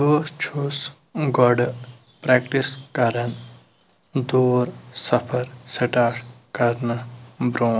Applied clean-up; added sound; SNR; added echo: none; none; none; none.